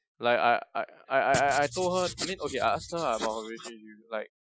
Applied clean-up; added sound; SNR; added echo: classical method Wiener filter.